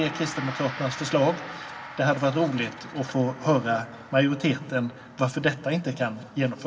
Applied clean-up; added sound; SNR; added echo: none; Gong; 15 dB; reverberation time 1.6 s.